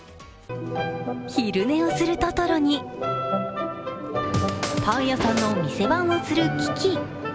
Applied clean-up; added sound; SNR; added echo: none; Scratching (performance technique); 4 dB; none.